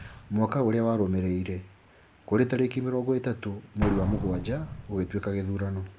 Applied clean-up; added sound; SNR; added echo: none; Explosion; 11 dB; none.